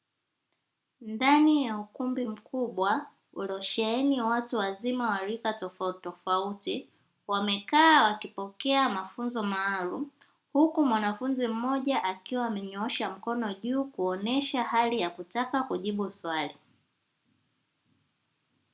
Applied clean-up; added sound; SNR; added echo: none; none; none; none.